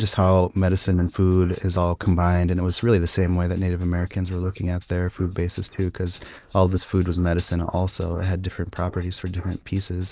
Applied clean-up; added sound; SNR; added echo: neural mask model Resemble Enhance denoiser.